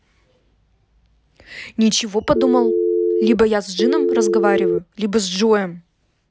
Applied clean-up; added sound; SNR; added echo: none; Telephone; -4 dB; none.